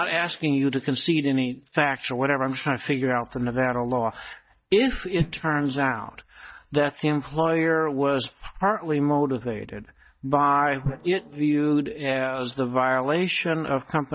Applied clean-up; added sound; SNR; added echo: neural mask model DeepFilterNet 3.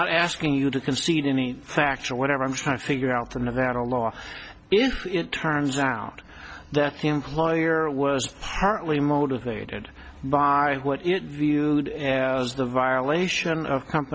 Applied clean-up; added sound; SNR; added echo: none; none; none; none.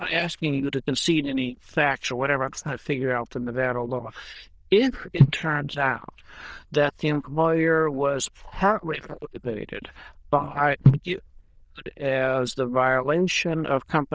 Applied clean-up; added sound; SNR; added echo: neural diffusion model UNIVERSE++.